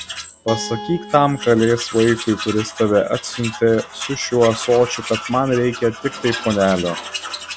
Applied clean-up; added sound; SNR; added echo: none; Guitar + Tools; 11 dB; none.